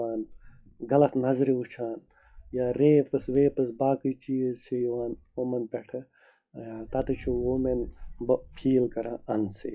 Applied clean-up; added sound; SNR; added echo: classical method log-MMSE.